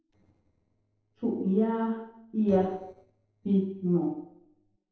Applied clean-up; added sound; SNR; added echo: neural separator model SepFormer DNS4.